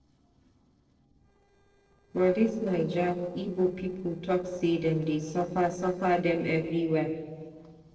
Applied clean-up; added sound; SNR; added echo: neural separator model SepFormer DNS4.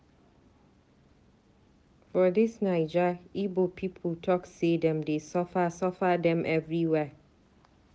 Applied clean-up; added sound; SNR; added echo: none; none; none; none.